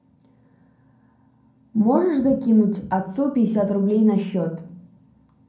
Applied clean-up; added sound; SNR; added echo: none; none; none; reverberation time 0.5 s.